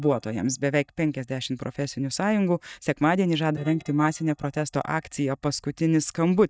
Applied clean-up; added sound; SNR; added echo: neural mask model DeepFilterNet 3.